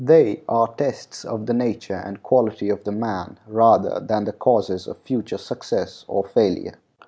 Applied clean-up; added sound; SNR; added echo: none; none; none; none.